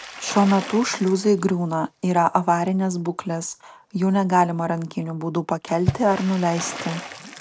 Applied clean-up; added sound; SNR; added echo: none; Water / Splash, splatter; 13 dB; none.